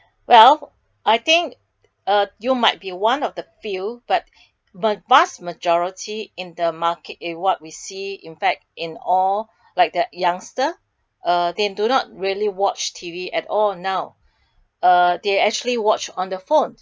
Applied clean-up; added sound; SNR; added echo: none; none; none; none.